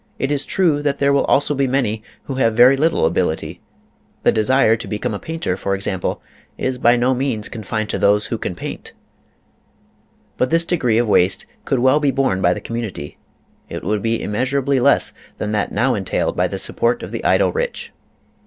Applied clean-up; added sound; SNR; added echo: none; none; none; none.